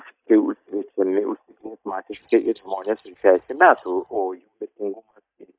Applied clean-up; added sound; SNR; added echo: neural mask model DeepFilterNet 3.